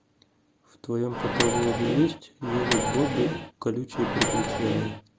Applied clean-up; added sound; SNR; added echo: none; Microwave oven; 0 dB; none.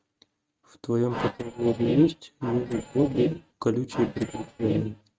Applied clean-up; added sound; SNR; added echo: neural mask model RNNoise.